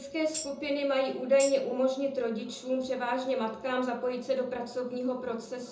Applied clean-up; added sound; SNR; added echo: none; Tambourine; 12 dB; reverberation time 0.5 s.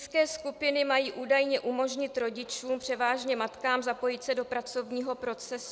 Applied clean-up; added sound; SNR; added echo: none; none; none; none.